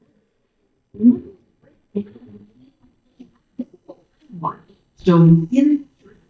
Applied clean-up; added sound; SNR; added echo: neural mask model DeepFilterNet 3.